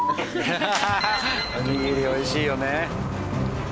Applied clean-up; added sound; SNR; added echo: none; none; none; none.